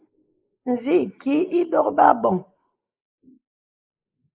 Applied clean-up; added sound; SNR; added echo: neural mask model Resemble Enhance denoiser.